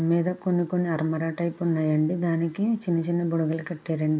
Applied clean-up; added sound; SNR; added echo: none; none; none; none.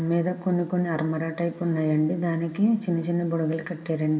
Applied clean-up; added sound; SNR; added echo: none; none; none; reverberation time 1.3 s.